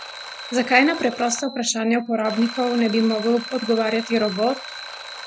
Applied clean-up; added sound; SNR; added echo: none; Alarm; 13 dB; none.